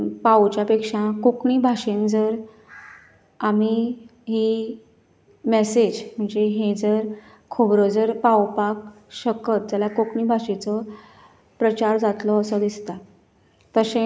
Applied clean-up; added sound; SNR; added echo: none; none; none; none.